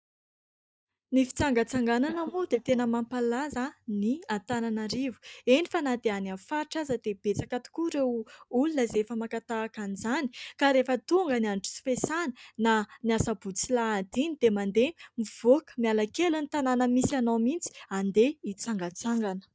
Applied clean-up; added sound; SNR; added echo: neural mask model DeepFilterNet 3.